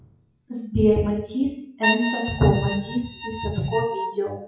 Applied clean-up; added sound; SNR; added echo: classical method WPE with log-MMSE.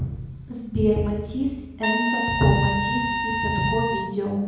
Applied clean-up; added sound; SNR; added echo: none; Trumpet; 4 dB; reverberation time 0.9 s.